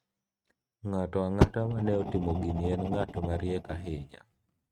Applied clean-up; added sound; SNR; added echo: neural mask model RNNoise.